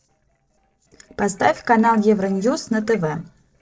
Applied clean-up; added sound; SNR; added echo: neural separator model SepFormer DNS4.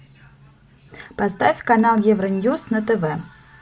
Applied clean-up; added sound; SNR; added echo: none; none; none; none.